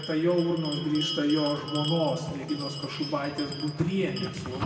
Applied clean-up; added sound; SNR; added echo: none; Bell; 9 dB; reverberation time 2.1 s.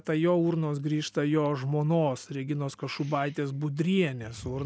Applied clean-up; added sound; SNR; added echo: none; none; none; none.